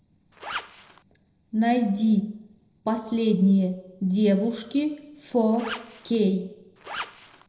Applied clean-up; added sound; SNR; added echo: neural separator model SepFormer DNS4.